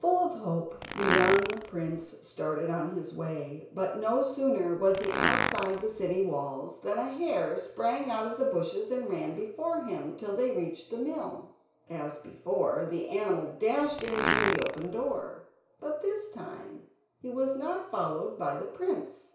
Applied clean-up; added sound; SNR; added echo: none; Fart; 0 dB; reverberation time 0.6 s.